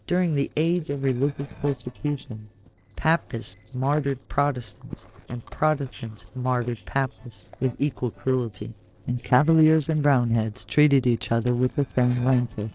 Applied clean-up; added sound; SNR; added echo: neural separator model SepFormer DNS4.